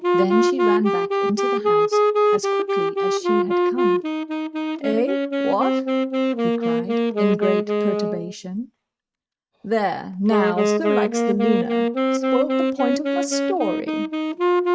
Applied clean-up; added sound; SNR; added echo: neural mask model RNNoise.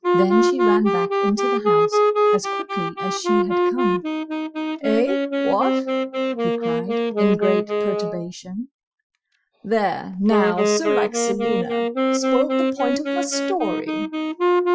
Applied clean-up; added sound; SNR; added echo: classical method Wiener filter.